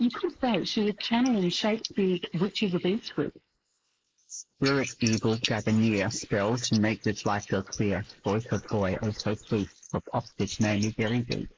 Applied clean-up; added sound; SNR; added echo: neural mask model Resemble Enhance denoiser.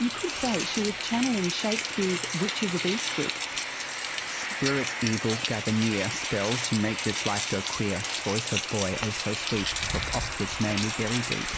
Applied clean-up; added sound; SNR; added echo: none; Rain; 2 dB; none.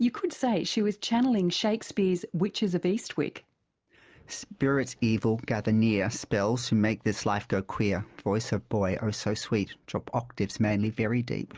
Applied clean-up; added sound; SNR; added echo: none; none; none; none.